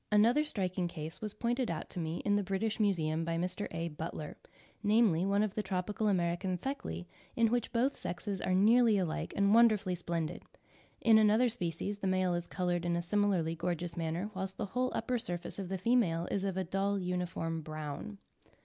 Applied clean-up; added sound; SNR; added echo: none; none; none; none.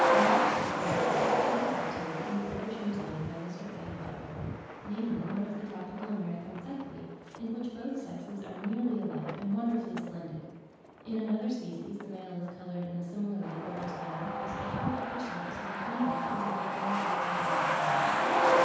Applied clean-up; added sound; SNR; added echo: none; Truck; -3 dB; reverberation time 1.2 s.